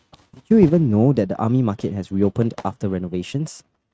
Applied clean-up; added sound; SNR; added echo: neural mask model RNNoise.